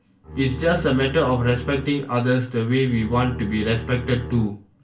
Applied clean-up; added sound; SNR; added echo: none; Bowed string instrument; 11 dB; reverberation time 0.3 s.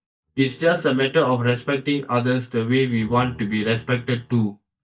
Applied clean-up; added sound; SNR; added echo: neural mask model DeepFilterNet 3.